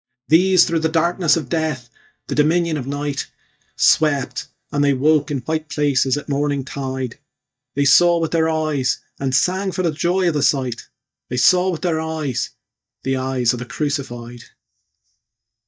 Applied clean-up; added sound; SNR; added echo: neural mask model DeepFilterNet 3.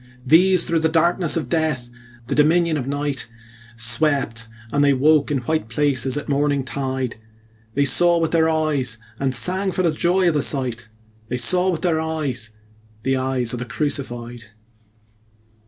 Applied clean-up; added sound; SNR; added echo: none; none; none; none.